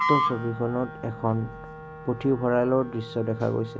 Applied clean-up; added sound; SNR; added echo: none; Wind instrument, woodwind instrument; 6 dB; none.